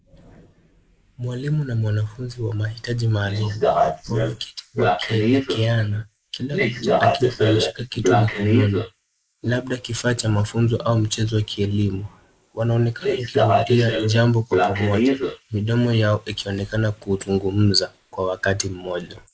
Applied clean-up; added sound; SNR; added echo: neural mask model Resemble Enhance denoiser.